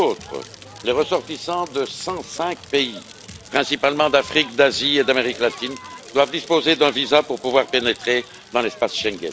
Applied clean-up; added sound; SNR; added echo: none; Crackle; 19 dB; none.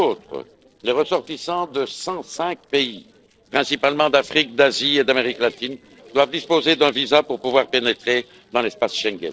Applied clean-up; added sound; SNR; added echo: neural separator model SepFormer DNS4.